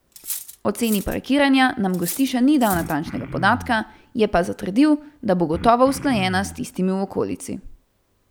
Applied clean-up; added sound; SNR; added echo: none; Cutlery, silverware + Cough; 13 dB; none.